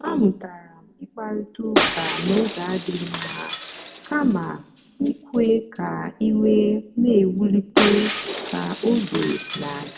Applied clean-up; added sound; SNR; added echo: none; Shatter; 7 dB; reverberation time 0.5 s.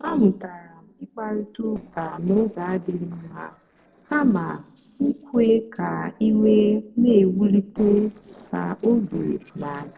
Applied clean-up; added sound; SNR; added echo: neural separator model SepFormer DNS4.